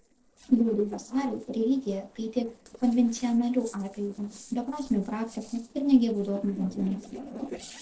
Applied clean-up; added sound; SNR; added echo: neural separator model SepFormer DNS4.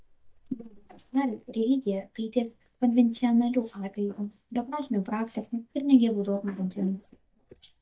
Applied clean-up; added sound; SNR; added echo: neural mask model DeepFilterNet 3.